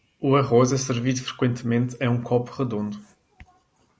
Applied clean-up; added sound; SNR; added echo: none; none; none; none.